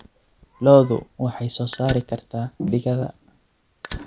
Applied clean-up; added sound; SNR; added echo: none; Fire; 18 dB; none.